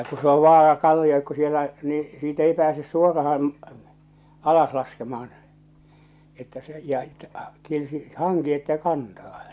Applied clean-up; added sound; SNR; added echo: none; none; none; none.